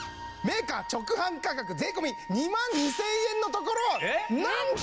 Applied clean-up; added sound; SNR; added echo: none; Wind instrument, woodwind instrument; 11 dB; none.